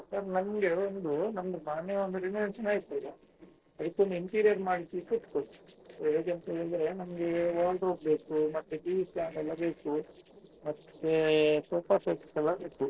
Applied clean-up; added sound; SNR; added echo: neural separator model SepFormer DNS4.